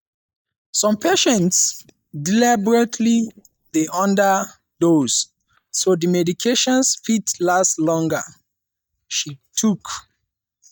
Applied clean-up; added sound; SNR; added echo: neural mask model DeepFilterNet 3.